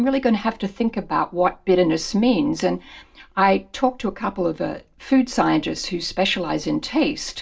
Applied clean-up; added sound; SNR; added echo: none; none; none; reverberation time 0.2 s.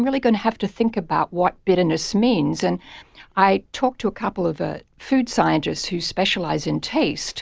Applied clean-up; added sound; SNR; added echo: none; none; none; none.